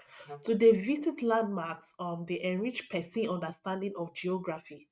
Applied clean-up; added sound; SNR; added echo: neural mask model RNNoise.